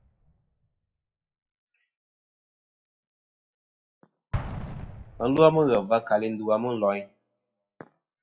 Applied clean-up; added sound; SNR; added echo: classical method WPE with log-MMSE.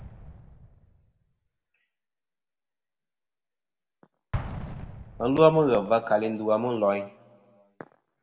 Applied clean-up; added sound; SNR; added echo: none; Explosion; 15 dB; reverberation time 1.1 s.